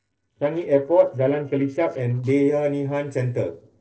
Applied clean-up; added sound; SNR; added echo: neural separator model SepFormer DNS4.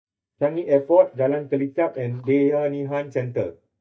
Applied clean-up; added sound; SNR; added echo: neural mask model DeepFilterNet 3.